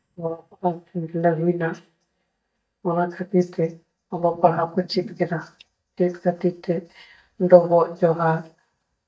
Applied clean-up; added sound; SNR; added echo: neural mask model DeepFilterNet 3.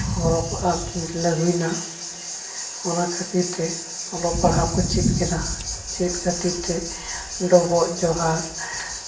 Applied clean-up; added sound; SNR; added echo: none; Scissors; 18 dB; reverberation time 1.1 s.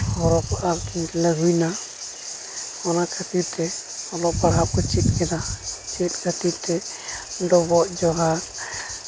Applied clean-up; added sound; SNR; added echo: none; none; none; none.